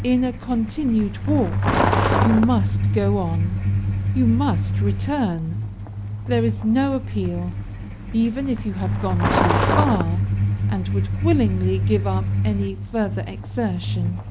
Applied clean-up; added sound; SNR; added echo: none; Truck; -1 dB; none.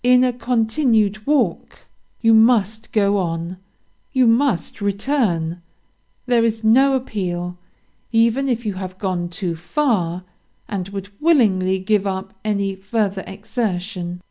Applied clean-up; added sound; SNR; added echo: none; none; none; none.